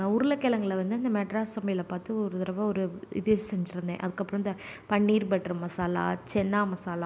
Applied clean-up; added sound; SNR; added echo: none; none; none; none.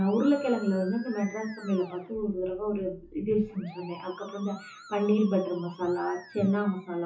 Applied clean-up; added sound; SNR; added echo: classical method WPE with log-MMSE.